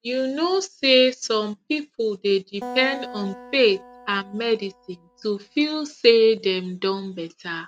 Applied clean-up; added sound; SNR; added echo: none; Acoustic guitar; 17 dB; none.